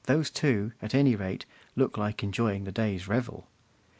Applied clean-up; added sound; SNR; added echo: none; none; none; none.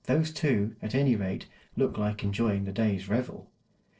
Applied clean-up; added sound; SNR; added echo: neural separator model SepFormer DNS4.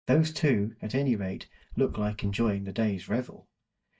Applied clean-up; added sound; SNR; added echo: neural mask model DeepFilterNet 3.